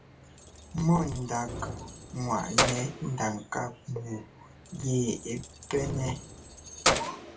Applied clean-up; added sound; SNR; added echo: none; Keys jangling; 3 dB; reverberation time 0.2 s.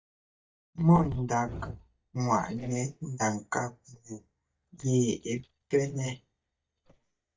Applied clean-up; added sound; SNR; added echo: neural mask model DeepFilterNet 3.